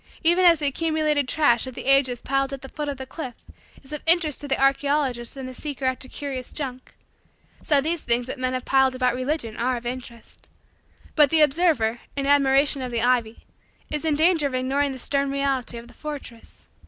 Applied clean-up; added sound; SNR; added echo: none; none; none; none.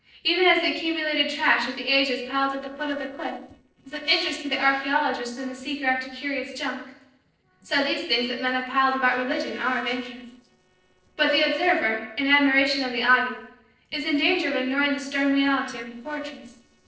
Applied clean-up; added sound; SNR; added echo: neural separator model SepFormer DNS4.